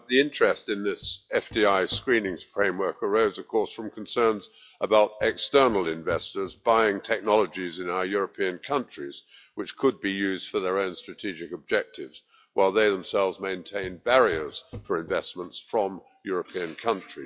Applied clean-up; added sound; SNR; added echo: classical method log-MMSE.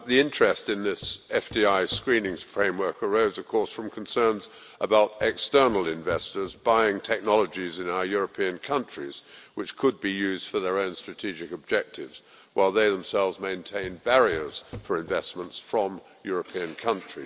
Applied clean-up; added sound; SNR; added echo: none; Walk, footsteps; 20 dB; none.